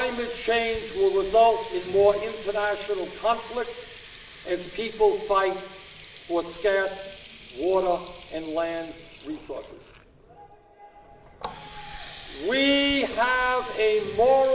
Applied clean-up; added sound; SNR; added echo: none; Water tap, faucet; 18 dB; reverberation time 0.8 s.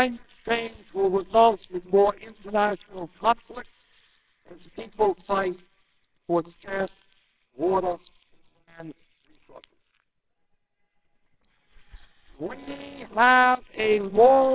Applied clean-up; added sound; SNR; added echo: neural separator model SepFormer WHAMR!.